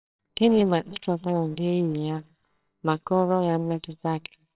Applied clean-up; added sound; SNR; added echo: neural separator model SepFormer WHAMR!.